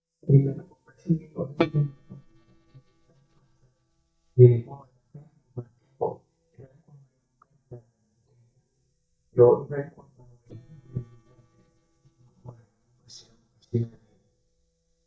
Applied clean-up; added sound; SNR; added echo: neural mask model DeepFilterNet 3.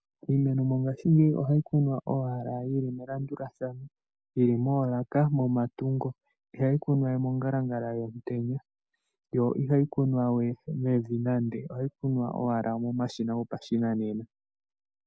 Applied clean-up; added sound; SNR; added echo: none; none; none; none.